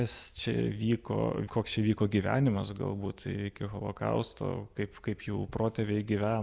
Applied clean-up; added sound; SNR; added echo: none; none; none; none.